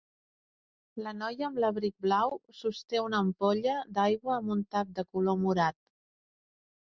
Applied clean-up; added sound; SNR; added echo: none; none; none; none.